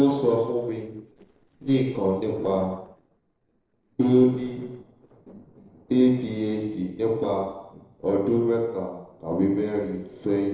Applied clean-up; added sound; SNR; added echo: neural separator model SepFormer DNS4.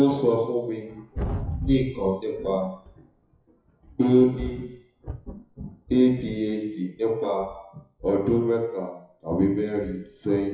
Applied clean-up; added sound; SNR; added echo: classical method WPE with log-MMSE.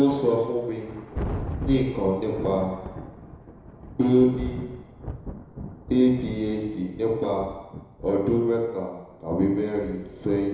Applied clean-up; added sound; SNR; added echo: none; Thunder; 11 dB; reverberation time 1.0 s.